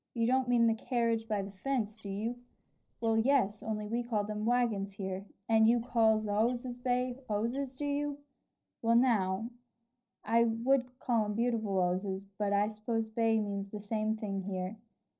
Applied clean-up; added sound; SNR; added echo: neural separator model SepFormer DNS4.